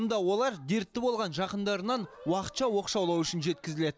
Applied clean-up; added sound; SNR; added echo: none; none; none; none.